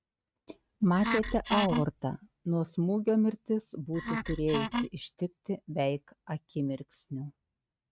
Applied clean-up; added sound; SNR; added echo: neural mask model RNNoise.